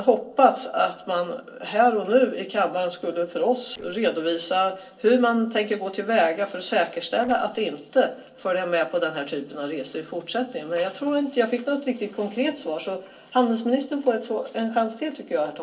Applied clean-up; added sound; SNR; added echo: neural separator model SepFormer DNS4.